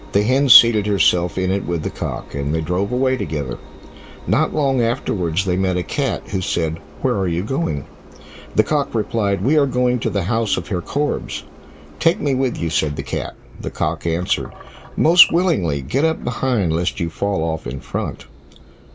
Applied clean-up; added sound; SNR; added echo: none; Engine; 19 dB; none.